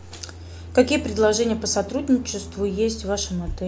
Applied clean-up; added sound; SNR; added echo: none; Fixed-wing aircraft, airplane + Bowed string instrument; 14 dB; none.